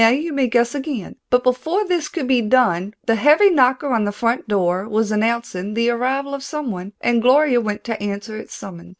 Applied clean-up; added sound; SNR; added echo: none; none; none; none.